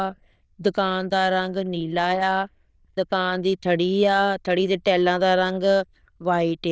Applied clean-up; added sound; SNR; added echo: neural diffusion model UNIVERSE++.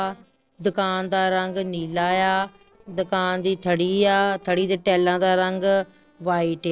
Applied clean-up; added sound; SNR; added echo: neural separator model SepFormer DNS4.